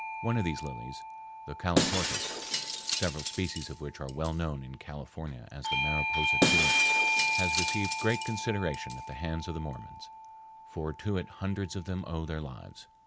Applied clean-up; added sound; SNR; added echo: none; Bell / Doorbell + Shatter; -2 dB; none.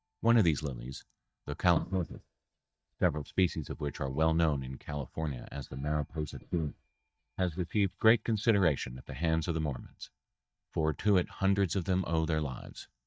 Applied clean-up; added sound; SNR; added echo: neural mask model DeepFilterNet 3.